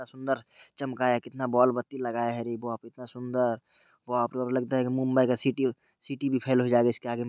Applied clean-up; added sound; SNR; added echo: none; none; none; none.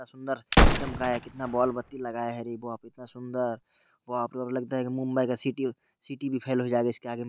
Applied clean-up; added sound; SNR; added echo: none; Gunshot, gunfire; -4 dB; none.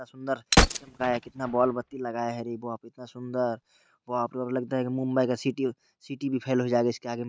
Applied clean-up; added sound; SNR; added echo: neural mask model RNNoise.